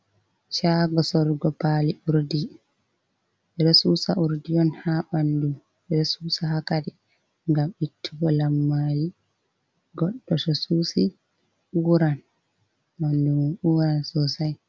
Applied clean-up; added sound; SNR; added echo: none; none; none; none.